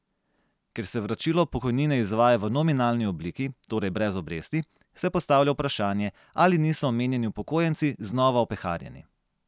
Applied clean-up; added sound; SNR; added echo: none; none; none; none.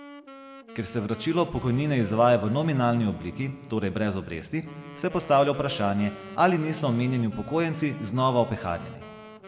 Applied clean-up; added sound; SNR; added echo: none; Wind instrument, woodwind instrument; 18 dB; reverberation time 1.6 s.